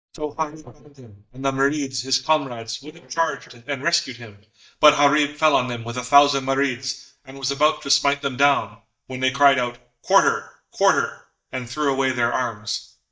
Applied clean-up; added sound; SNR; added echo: neural mask model DeepFilterNet 3.